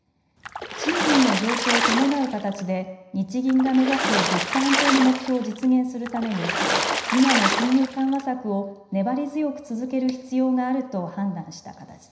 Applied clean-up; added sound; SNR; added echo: none; Water / Splash, splatter; 2 dB; reverberation time 0.9 s.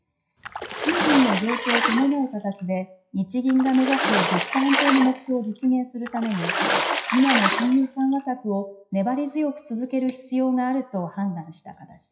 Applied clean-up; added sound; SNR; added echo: classical method WPE with log-MMSE.